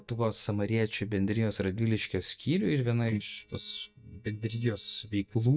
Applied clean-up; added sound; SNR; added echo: neural mask model DeepFilterNet 3.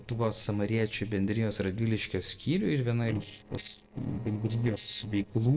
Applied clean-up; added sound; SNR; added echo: neural separator model SepFormer DNS4.